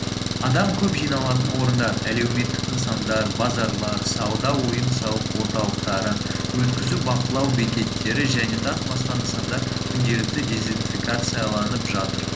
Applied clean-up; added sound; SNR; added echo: none; Engine; 1 dB; none.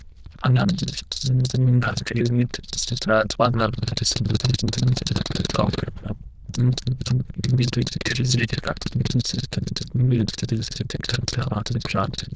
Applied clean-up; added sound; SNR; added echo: neural diffusion model UNIVERSE++.